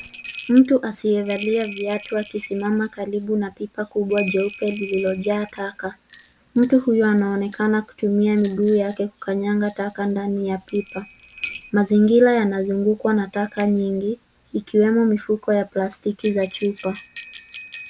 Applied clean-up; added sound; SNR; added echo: none; Bell; 19 dB; none.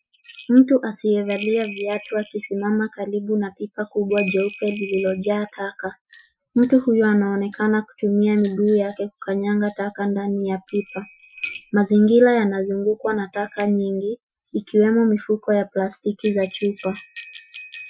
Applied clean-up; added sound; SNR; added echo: classical method Wiener filter.